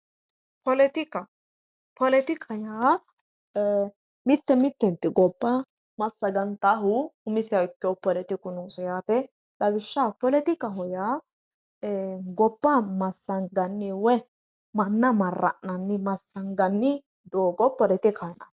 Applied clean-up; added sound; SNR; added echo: none; none; none; none.